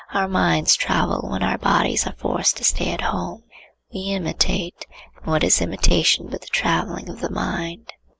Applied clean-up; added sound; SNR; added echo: none; none; none; none.